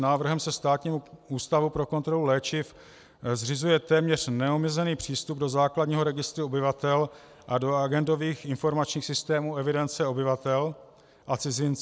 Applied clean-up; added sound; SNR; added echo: none; none; none; none.